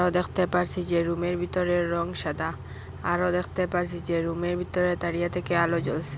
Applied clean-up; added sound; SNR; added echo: none; Idling / Accelerating, revving, vroom / Car; 12 dB; none.